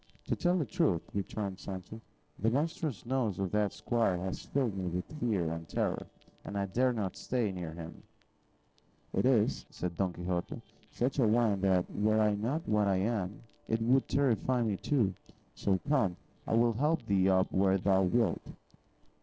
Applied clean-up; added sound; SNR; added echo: neural separator model SepFormer DNS4.